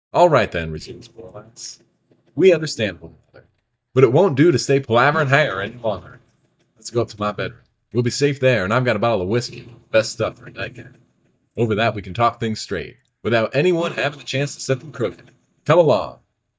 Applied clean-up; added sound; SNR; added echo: neural mask model DeepFilterNet 3.